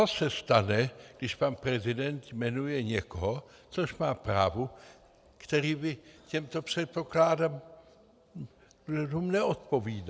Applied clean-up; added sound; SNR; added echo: none; none; none; none.